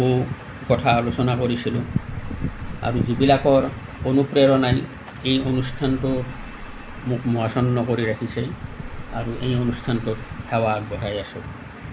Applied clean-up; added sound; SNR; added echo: none; Wind; 15 dB; none.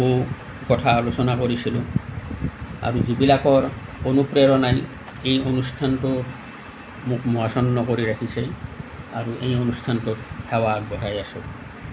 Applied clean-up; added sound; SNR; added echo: none; none; none; none.